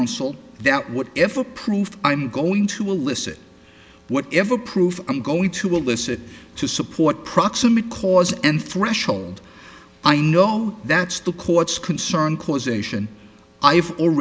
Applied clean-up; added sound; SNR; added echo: none; none; none; none.